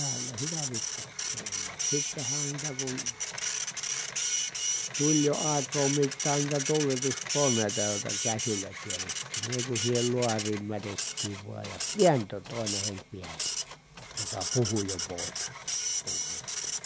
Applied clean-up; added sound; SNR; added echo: none; Printer; 1 dB; none.